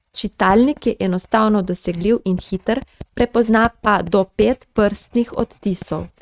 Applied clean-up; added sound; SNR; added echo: neural mask model RNNoise.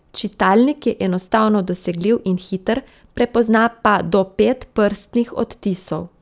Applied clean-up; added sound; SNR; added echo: none; none; none; none.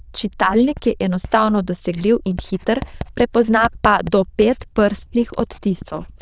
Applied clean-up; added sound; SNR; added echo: neural diffusion model UNIVERSE++.